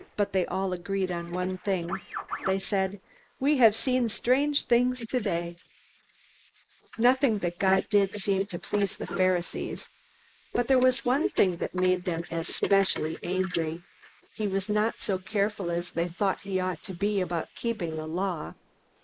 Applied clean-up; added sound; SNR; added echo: neural mask model Resemble Enhance denoiser.